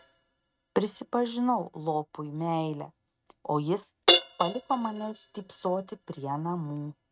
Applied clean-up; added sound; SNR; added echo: neural mask model RNNoise.